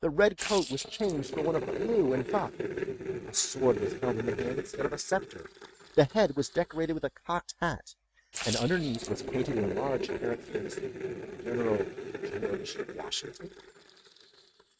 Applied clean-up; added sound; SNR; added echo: neural mask model RNNoise.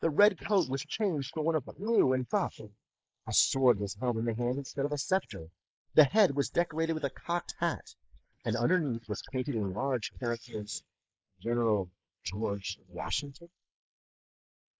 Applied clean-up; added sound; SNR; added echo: neural mask model Resemble Enhance denoiser.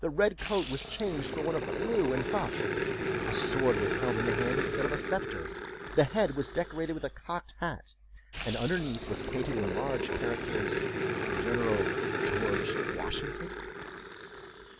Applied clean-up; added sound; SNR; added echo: none; Growling; 0 dB; none.